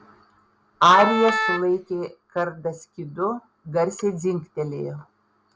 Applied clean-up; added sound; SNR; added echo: none; Wind instrument, woodwind instrument; 2 dB; none.